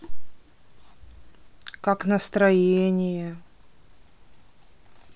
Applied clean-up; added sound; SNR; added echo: none; none; none; none.